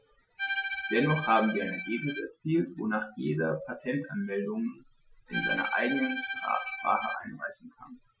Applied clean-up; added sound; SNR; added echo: classical method Wiener filter.